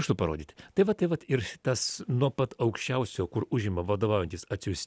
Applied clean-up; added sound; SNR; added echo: none; none; none; none.